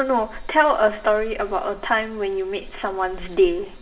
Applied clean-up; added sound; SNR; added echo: none; Dog; 15 dB; reverberation time 0.5 s.